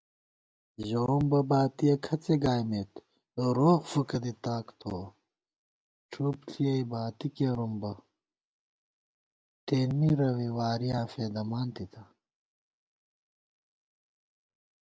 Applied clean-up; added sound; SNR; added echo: none; none; none; none.